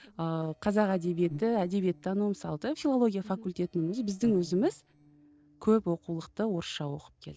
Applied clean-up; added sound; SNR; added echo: neural separator model SepFormer DNS4.